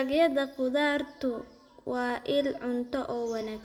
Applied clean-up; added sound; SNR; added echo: none; none; none; reverberation time 0.8 s.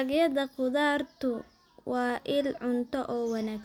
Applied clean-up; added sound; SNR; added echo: none; none; none; none.